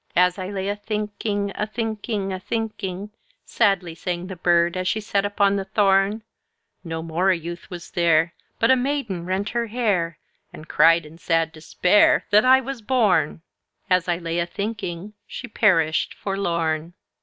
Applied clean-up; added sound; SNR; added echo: none; none; none; none.